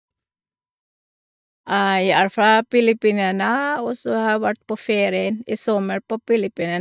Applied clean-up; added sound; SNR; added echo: neural mask model DeepFilterNet 3.